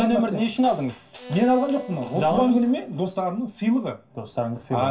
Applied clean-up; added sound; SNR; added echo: none; Bowed string instrument; 18 dB; reverberation time 0.2 s.